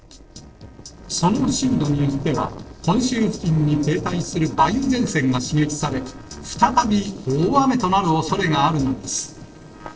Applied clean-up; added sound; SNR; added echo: neural separator model SepFormer DNS4.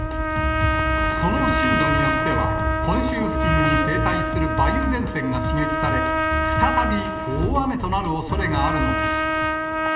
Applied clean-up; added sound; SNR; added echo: none; Trumpet; 1 dB; reverberation time 0.9 s.